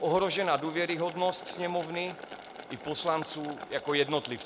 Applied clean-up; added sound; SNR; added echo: none; Boiling; 12 dB; none.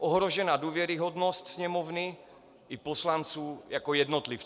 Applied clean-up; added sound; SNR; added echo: none; none; none; none.